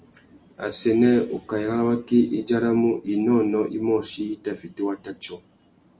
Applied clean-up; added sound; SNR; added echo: none; none; none; none.